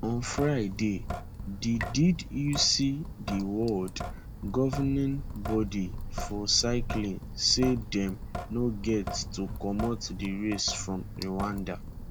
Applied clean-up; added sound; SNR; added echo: none; Drip / Sink (filling or washing); 7 dB; none.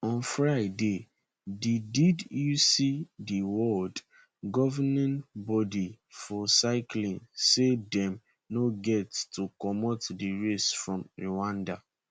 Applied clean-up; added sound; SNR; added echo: none; none; none; none.